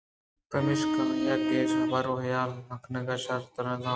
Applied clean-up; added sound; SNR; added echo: neural mask model RNNoise.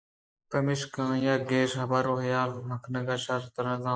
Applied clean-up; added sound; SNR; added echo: neural mask model Resemble Enhance denoiser.